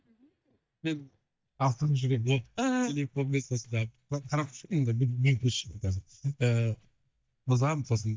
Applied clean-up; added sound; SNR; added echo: neural mask model DeepFilterNet 3.